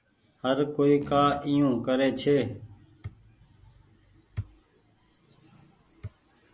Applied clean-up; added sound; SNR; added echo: none; Fart; 13 dB; none.